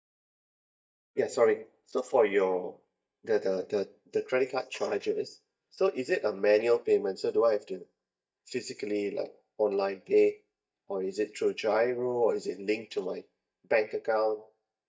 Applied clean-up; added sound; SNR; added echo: neural mask model DeepFilterNet 3.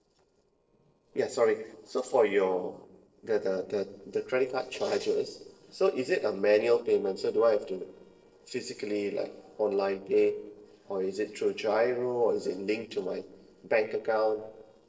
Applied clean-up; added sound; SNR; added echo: neural separator model SepFormer DNS4.